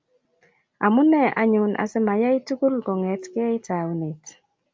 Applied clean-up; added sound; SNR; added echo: none; none; none; none.